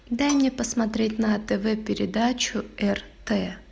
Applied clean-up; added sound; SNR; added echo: none; Cutlery, silverware / Dishes, pots, and pans; 14 dB; none.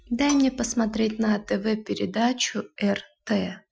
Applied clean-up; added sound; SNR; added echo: classical method Wiener filter.